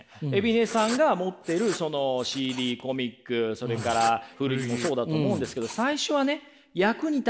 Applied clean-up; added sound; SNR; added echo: none; Writing; 15 dB; none.